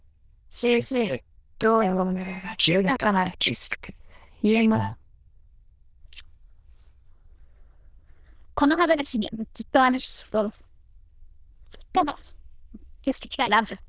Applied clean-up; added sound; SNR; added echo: neural diffusion model UNIVERSE++.